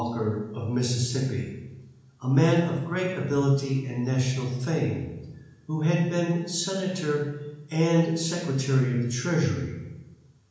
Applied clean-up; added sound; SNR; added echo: none; none; none; reverberation time 1.0 s.